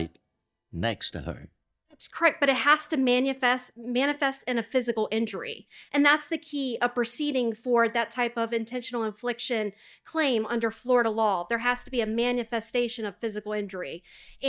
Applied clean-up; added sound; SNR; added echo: neural mask model DeepFilterNet 3.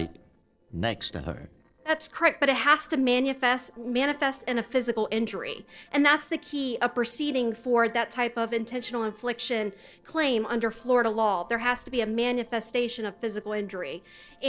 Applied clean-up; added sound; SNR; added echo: neural separator model SepFormer DNS4.